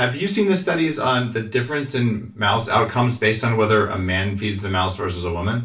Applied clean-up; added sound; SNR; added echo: none; none; none; reverberation time 0.3 s.